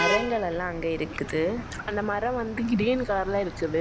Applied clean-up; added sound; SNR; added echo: none; Traffic noise, roadway noise / Vehicle horn, car horn, honking; 7 dB; none.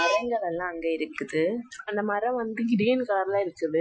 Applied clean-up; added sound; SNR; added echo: classical method Wiener filter.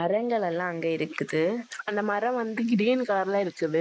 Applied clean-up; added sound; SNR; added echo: neural mask model Resemble Enhance denoiser.